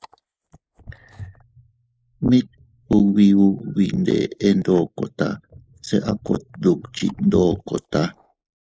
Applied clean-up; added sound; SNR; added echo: neural mask model Resemble Enhance denoiser.